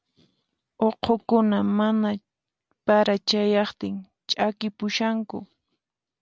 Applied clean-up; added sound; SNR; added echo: none; none; none; none.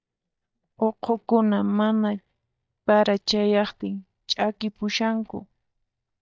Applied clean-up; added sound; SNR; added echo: neural mask model DeepFilterNet 3.